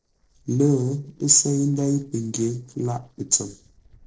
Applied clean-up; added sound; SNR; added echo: neural separator model SepFormer DNS4.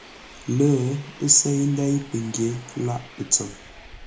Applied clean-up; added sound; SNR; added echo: none; Subway, metro, underground; 20 dB; reverberation time 0.4 s.